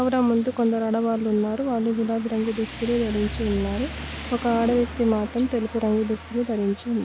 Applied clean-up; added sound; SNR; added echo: none; Rain; 12 dB; none.